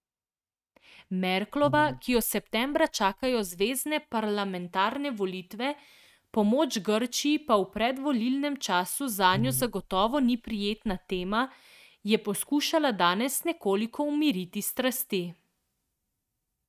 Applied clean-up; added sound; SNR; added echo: neural mask model RNNoise.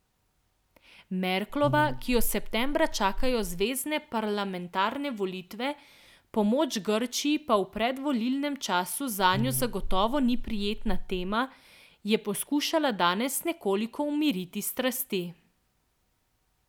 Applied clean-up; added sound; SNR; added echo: none; Buzz; 1 dB; none.